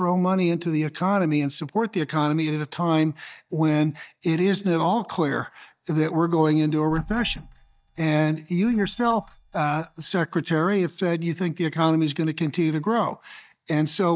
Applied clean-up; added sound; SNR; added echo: neural mask model DeepFilterNet 3.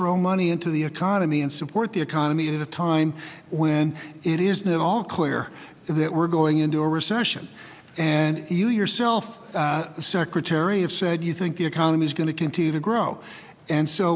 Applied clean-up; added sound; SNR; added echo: none; none; none; none.